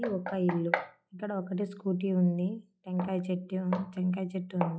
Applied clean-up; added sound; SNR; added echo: classical method log-MMSE.